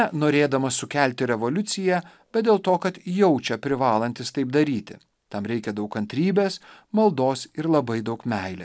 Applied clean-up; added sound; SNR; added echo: none; none; none; none.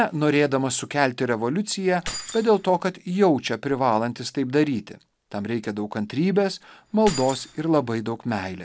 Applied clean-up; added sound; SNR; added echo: none; Keys jangling; 13 dB; none.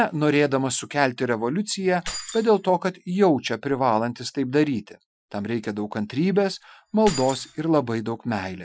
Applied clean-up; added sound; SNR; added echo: classical method Wiener filter.